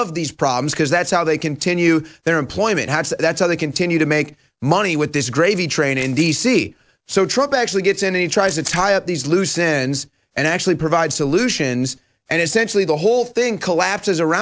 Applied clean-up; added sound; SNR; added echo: neural separator model SepFormer DNS4.